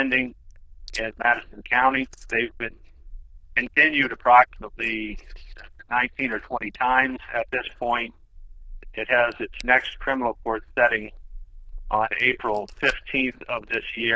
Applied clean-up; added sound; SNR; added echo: neural diffusion model UNIVERSE++.